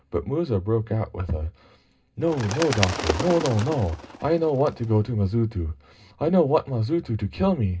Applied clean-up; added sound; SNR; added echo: none; Bird; 9 dB; reverberation time 0.2 s.